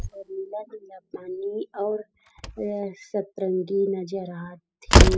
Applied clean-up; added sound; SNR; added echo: classical method spectral subtraction.